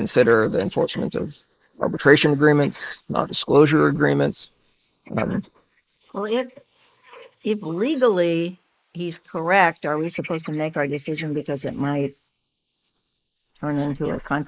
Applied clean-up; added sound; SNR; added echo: neural mask model Resemble Enhance denoiser.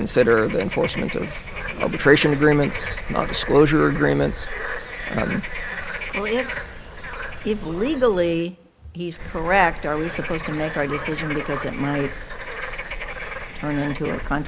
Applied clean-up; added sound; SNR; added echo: none; Bird / Frog; 8 dB; none.